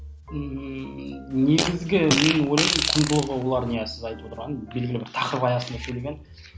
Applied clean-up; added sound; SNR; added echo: none; Fart; 1 dB; none.